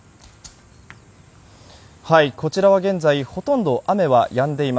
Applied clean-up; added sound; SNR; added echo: none; none; none; none.